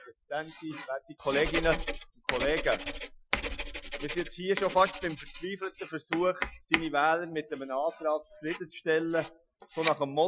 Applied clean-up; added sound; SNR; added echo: classical method Wiener filter.